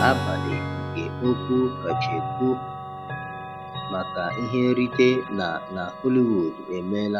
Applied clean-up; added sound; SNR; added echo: none; Chime / Clock + Strum; 6 dB; none.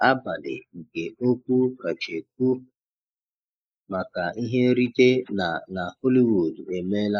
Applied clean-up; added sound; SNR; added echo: neural mask model Resemble Enhance denoiser.